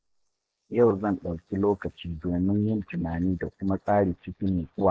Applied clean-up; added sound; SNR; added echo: neural mask model Resemble Enhance denoiser.